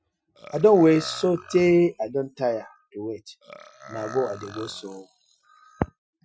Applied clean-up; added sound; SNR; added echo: classical method Wiener filter.